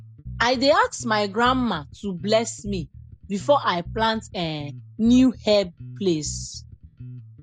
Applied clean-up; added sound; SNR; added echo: none; Bass guitar; 16 dB; none.